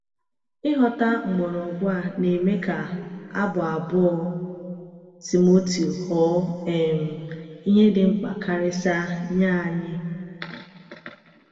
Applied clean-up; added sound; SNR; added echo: none; none; none; reverberation time 1.9 s.